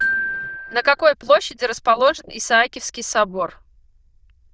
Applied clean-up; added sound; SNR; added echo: neural diffusion model UNIVERSE++.